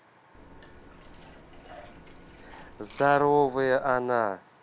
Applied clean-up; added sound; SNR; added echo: none; Liquid; 20 dB; none.